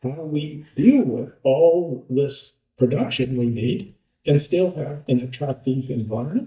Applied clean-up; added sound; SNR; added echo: neural mask model DeepFilterNet 3.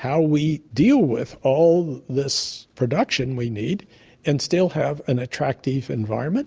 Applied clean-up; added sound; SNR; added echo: none; none; none; none.